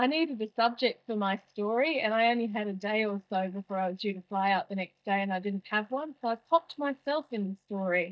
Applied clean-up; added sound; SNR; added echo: neural mask model DeepFilterNet 3.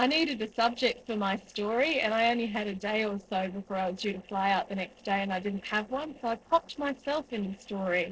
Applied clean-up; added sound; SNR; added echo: neural separator model SepFormer DNS4.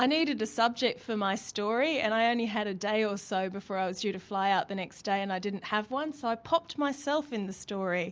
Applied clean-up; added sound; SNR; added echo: none; none; none; none.